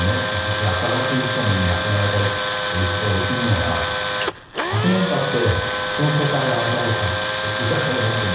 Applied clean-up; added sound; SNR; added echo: none; Tools; 0 dB; reverberation time 1.1 s.